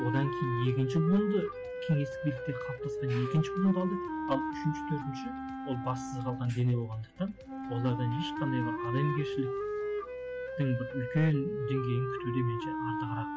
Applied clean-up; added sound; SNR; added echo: none; Wind instrument, woodwind instrument; 4 dB; none.